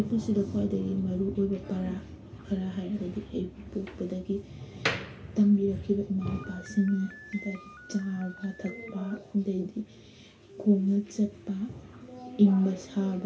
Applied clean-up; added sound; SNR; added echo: none; Slam; 16 dB; reverberation time 0.3 s.